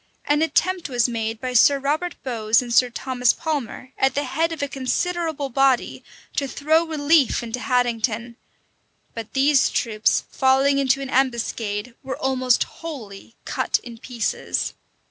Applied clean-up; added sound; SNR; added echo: none; none; none; none.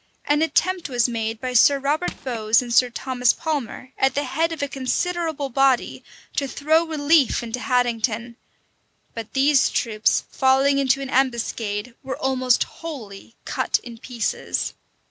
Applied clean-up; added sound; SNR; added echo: none; Crushing; 14 dB; none.